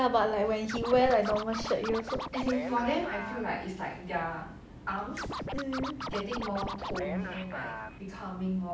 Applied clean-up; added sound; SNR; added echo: none; Scratching (performance technique); 8 dB; none.